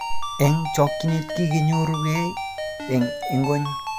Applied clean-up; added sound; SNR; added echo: none; Ringtone; 7 dB; none.